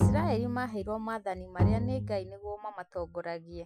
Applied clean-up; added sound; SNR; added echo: classical method Wiener filter.